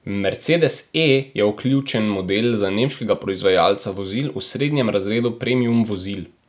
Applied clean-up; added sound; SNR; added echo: none; none; none; none.